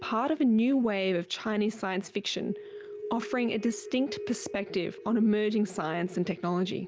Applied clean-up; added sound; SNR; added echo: none; none; none; none.